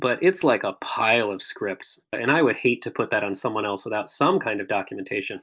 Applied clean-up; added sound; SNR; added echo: none; none; none; none.